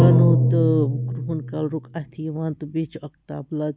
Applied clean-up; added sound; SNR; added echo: none; Drum; -3 dB; none.